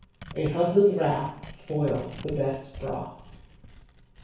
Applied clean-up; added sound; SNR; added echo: none; Tearing; 16 dB; reverberation time 0.6 s.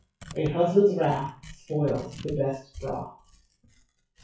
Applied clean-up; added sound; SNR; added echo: classical method WPE with log-MMSE.